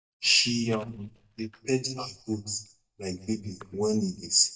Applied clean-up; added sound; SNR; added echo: neural mask model DeepFilterNet 3.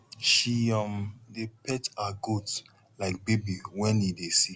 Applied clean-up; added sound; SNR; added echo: none; none; none; none.